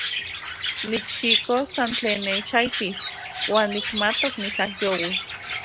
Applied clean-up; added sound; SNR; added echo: none; Chirp, tweet; -2 dB; none.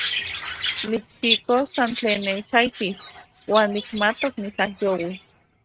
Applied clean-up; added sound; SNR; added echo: neural mask model RNNoise.